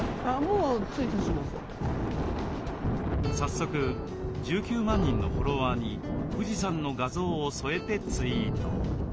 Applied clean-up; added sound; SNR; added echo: none; Thunder; 1 dB; none.